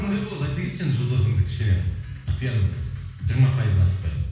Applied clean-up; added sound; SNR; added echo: none; none; none; reverberation time 1.1 s.